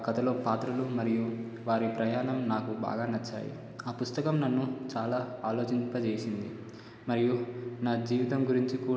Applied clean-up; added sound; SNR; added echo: none; none; none; none.